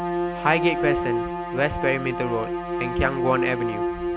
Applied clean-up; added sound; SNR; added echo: none; Bowed string instrument; 0 dB; none.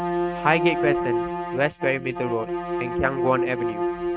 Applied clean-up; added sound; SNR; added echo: neural mask model RNNoise.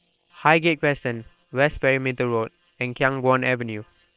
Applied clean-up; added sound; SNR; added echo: neural separator model SepFormer WHAM!.